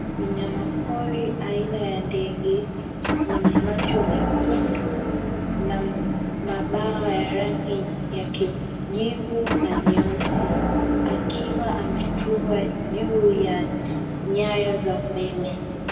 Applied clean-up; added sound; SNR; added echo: none; Motor vehicle (road) / Engine; -3 dB; reverberation time 2.1 s.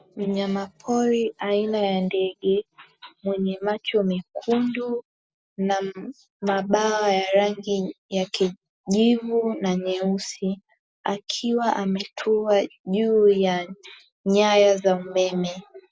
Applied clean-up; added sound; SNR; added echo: none; none; none; none.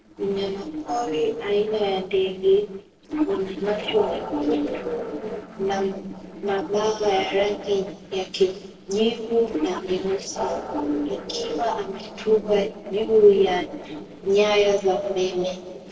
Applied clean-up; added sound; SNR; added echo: neural separator model SepFormer DNS4.